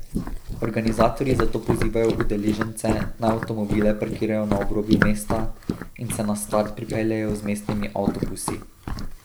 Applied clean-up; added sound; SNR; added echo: neural mask model Resemble Enhance denoiser.